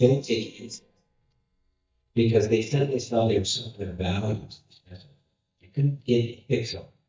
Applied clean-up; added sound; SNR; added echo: neural mask model DeepFilterNet 3.